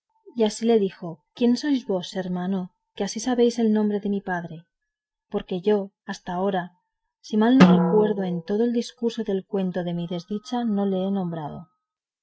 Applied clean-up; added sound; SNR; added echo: neural mask model RNNoise.